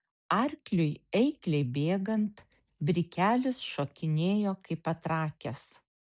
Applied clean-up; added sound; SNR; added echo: none; none; none; none.